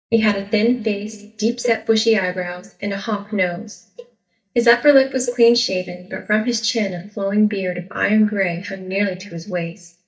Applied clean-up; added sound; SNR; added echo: neural mask model DeepFilterNet 3.